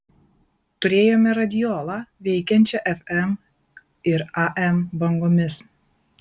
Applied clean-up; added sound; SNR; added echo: none; none; none; none.